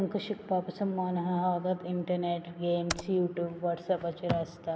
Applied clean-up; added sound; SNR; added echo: none; Computer keyboard; 11 dB; none.